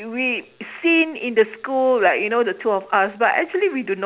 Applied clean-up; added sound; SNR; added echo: none; none; none; none.